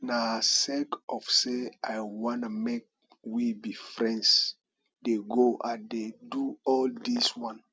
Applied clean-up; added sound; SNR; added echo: none; none; none; none.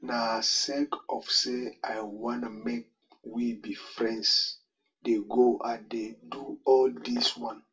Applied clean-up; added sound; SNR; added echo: none; none; none; reverberation time 0.2 s.